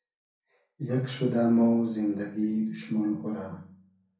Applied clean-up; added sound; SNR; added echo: none; none; none; reverberation time 0.6 s.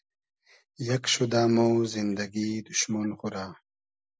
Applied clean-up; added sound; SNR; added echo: none; none; none; none.